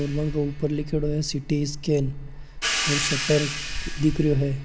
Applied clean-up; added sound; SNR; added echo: none; Hi-hat + Cricket; 5 dB; none.